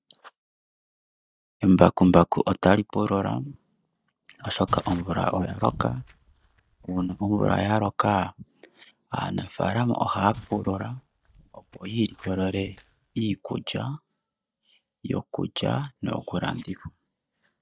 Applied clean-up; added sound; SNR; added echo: neural mask model DeepFilterNet 3.